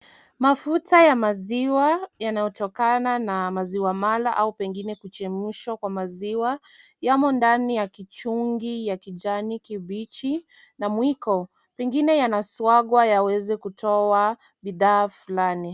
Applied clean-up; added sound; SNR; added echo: none; none; none; none.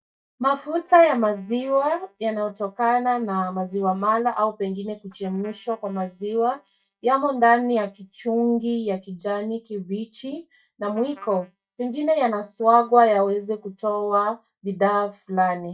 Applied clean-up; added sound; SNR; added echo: neural mask model DeepFilterNet 3.